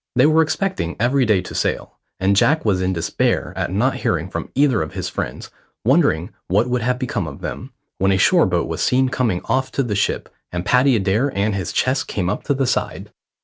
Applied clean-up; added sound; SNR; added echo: none; none; none; none.